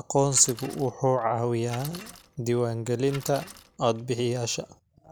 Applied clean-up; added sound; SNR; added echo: none; Bicycle; 19 dB; none.